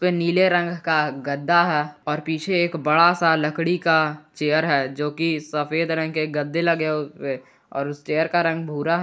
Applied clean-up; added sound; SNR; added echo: none; none; none; none.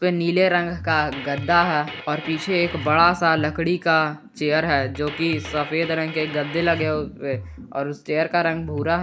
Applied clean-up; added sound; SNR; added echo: none; Drum kit; 13 dB; none.